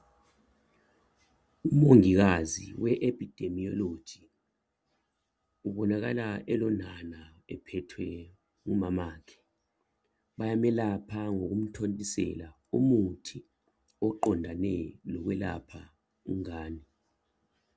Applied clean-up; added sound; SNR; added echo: none; none; none; none.